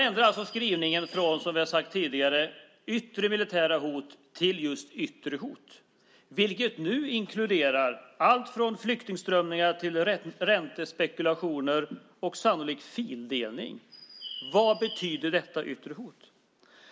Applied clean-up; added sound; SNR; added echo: none; Bird; 13 dB; none.